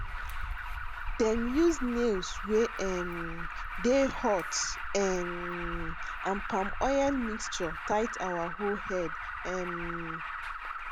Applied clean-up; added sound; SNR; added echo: none; Alarm; 4 dB; none.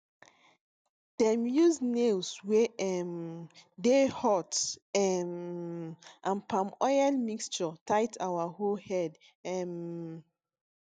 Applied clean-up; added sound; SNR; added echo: none; none; none; none.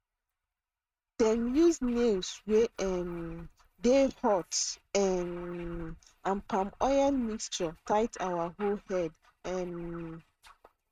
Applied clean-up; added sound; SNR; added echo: neural mask model RNNoise.